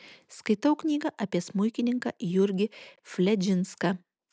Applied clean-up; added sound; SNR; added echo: none; none; none; none.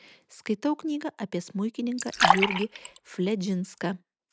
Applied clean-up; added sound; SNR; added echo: none; Fill (with liquid); -3 dB; none.